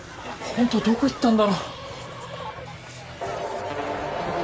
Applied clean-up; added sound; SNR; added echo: none; none; none; none.